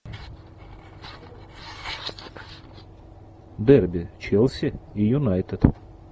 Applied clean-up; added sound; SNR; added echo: none; none; none; none.